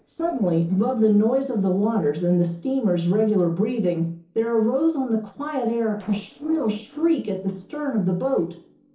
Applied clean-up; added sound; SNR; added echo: neural separator model SepFormer DNS4.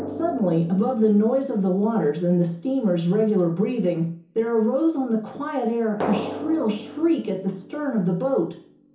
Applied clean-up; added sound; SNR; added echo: none; Drum; 14 dB; reverberation time 0.7 s.